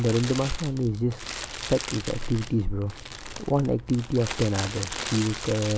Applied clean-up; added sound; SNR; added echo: none; Crumpling, crinkling; 10 dB; none.